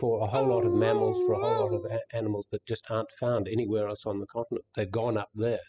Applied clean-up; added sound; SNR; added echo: classical method spectral subtraction.